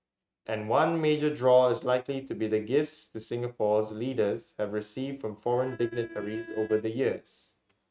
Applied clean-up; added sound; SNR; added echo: neural mask model RNNoise.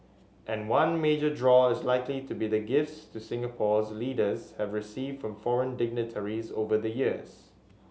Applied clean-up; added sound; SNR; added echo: none; none; none; none.